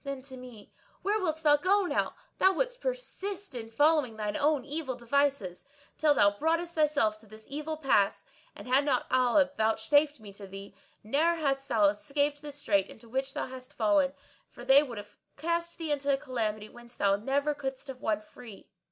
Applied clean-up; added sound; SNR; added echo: none; none; none; none.